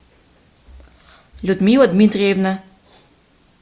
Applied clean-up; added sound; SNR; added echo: none; none; none; none.